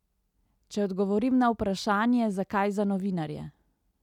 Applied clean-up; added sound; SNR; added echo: none; none; none; none.